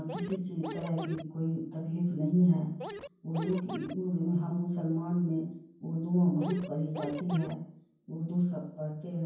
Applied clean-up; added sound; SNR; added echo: none; Scratching (performance technique); 10 dB; reverberation time 0.9 s.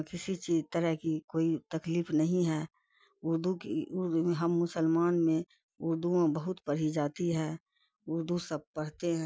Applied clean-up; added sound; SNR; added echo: none; none; none; none.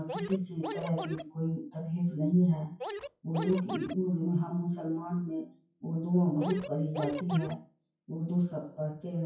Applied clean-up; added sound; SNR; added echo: classical method WPE with log-MMSE.